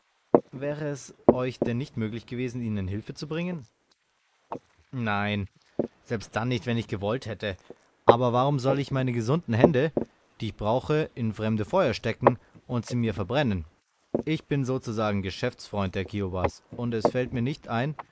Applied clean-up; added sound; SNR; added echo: neural mask model Resemble Enhance denoiser.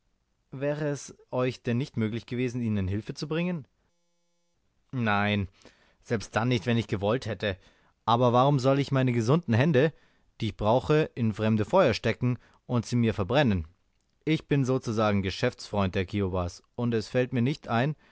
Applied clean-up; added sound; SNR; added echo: none; none; none; none.